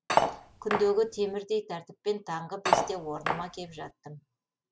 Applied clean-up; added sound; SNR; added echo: none; Cutlery, silverware; -2 dB; none.